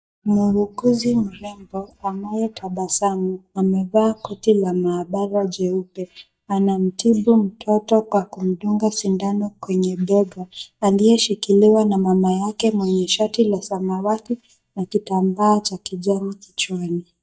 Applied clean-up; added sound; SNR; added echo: neural mask model DeepFilterNet 3.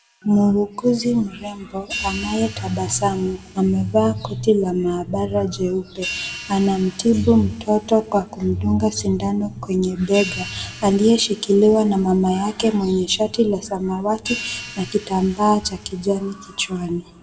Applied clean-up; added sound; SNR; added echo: none; Hi-hat; 17 dB; reverberation time 0.9 s.